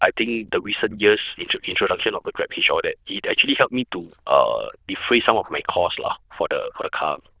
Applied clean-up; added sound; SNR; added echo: neural diffusion model UNIVERSE++.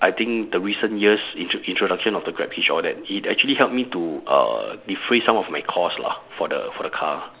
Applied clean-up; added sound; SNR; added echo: none; none; none; none.